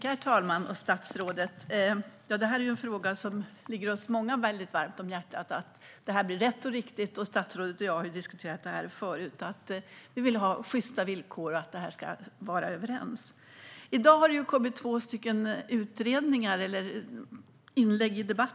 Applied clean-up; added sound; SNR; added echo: none; none; none; none.